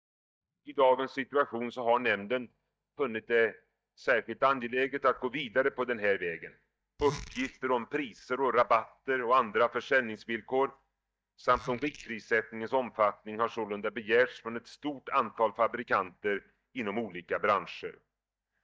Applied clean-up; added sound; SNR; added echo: neural mask model DeepFilterNet 3.